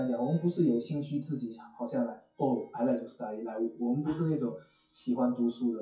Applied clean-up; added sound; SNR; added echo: classical method WPE with log-MMSE.